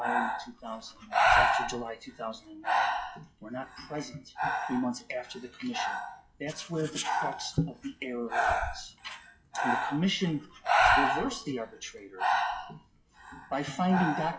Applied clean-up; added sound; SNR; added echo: classical method WPE with log-MMSE.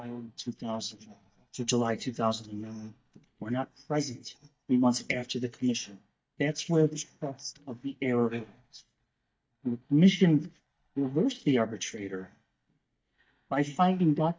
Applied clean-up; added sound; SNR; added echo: neural mask model DeepFilterNet 3.